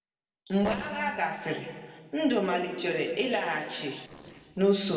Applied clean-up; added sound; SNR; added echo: neural separator model SepFormer DNS4.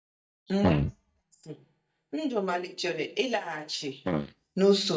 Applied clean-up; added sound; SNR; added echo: neural mask model DeepFilterNet 3.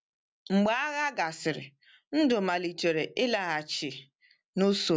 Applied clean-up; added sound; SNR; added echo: none; none; none; none.